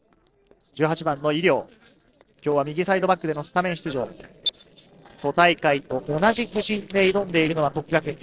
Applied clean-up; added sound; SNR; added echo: neural separator model SepFormer DNS4.